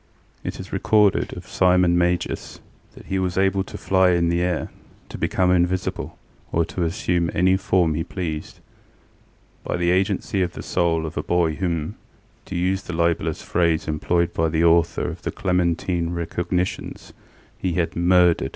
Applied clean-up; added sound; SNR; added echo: none; none; none; none.